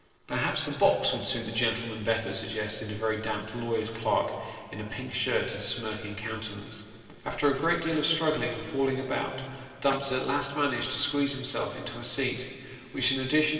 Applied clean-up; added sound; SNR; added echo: neural separator model SepFormer DNS4.